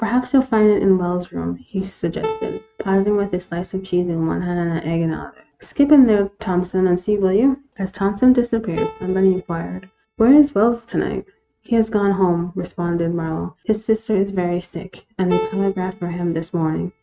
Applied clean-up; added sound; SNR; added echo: neural mask model RNNoise.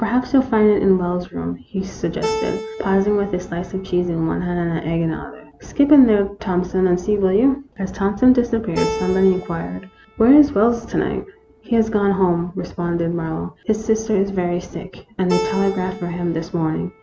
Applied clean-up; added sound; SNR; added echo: none; Keyboard (musical); 14 dB; none.